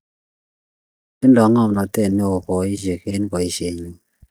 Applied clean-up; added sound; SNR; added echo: neural mask model DeepFilterNet 3.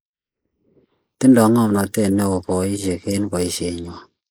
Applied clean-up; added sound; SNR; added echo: neural mask model Resemble Enhance denoiser.